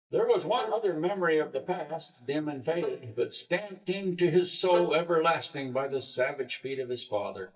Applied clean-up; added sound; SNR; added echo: neural mask model DeepFilterNet 3.